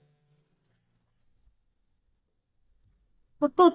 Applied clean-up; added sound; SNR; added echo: neural mask model DeepFilterNet 3.